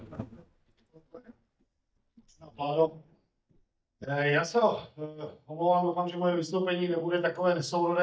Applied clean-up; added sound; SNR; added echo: neural mask model DeepFilterNet 3.